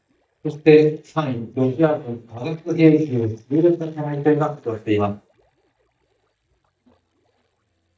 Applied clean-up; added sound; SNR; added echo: neural mask model DeepFilterNet 3.